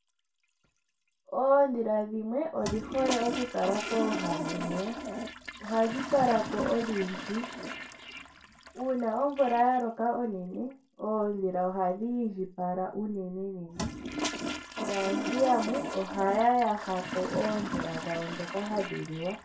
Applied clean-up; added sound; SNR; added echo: none; Toilet flush; 8 dB; reverberation time 0.2 s.